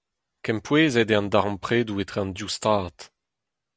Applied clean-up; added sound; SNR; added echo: none; none; none; none.